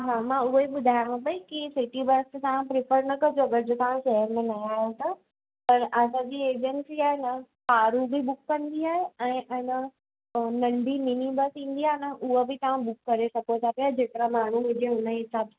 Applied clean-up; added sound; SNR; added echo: none; none; none; none.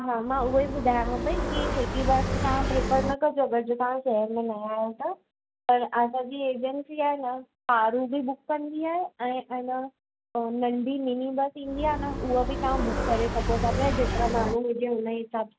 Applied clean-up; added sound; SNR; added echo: none; Motorcycle; 1 dB; none.